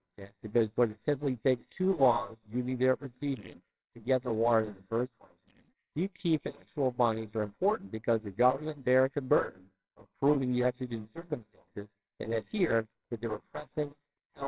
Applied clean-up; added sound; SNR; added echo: neural separator model SepFormer WHAMR!.